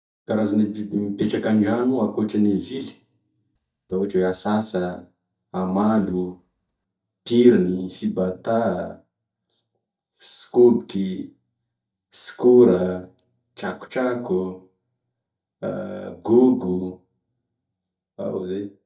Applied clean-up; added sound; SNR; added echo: neural mask model DeepFilterNet 3.